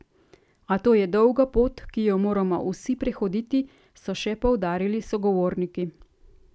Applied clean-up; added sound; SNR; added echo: none; none; none; none.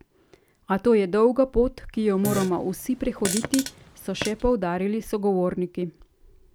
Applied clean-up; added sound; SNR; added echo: none; Fart; 9 dB; none.